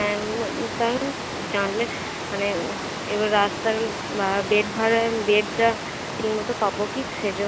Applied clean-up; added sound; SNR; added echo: none; Water; 6 dB; none.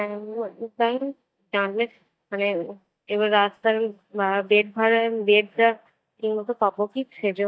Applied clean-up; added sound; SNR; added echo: neural mask model DeepFilterNet 3.